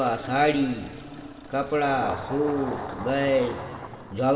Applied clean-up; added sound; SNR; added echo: none; Engine starting; 11 dB; reverberation time 2.1 s.